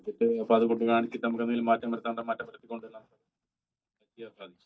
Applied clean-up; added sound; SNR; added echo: neural mask model DeepFilterNet 3.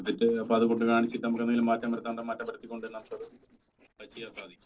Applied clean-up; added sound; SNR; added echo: neural separator model SepFormer DNS4.